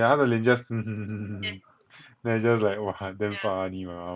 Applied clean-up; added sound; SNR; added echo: none; none; none; none.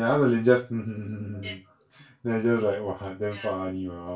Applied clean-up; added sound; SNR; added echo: none; none; none; reverberation time 0.2 s.